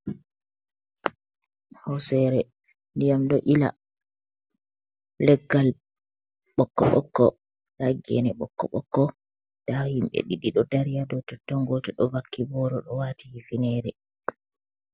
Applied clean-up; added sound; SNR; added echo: none; none; none; none.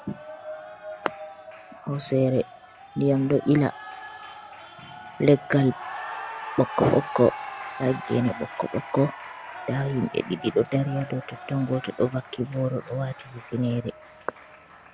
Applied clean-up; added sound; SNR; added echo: none; Cheering; 13 dB; none.